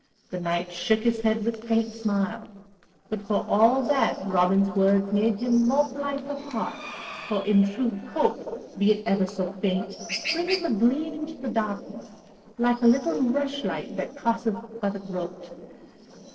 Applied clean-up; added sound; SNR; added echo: neural separator model SepFormer DNS4.